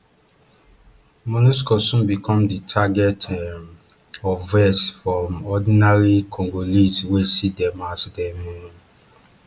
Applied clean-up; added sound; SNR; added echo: none; none; none; none.